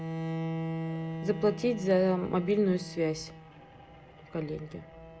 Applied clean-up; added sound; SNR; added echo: none; Bowed string instrument; 7 dB; none.